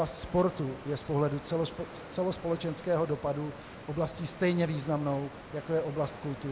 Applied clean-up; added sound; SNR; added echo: none; Water; 14 dB; none.